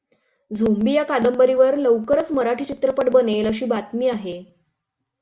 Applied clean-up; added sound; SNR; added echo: none; none; none; none.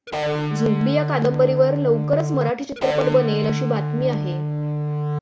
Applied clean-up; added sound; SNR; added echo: none; Electric guitar; 2 dB; none.